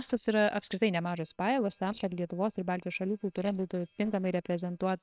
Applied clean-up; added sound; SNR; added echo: neural separator model SepFormer WHAM!.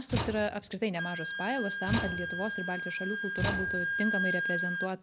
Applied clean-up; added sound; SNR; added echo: none; Wind instrument, woodwind instrument + Slam / Tools; 0 dB; none.